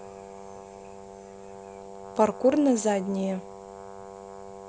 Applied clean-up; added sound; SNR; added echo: none; Brass instrument; 14 dB; none.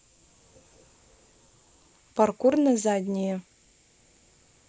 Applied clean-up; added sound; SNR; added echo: neural mask model Resemble Enhance denoiser.